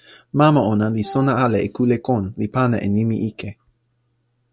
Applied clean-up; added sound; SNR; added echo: none; Wind instrument, woodwind instrument; 16 dB; none.